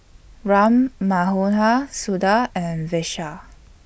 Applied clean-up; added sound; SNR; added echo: none; none; none; none.